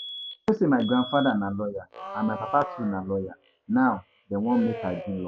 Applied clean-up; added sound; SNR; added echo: none; Alarm; 13 dB; none.